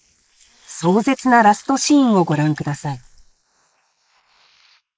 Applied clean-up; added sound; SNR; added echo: neural mask model Resemble Enhance denoiser.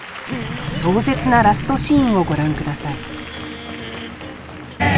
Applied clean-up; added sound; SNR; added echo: none; Sliding door; 7 dB; none.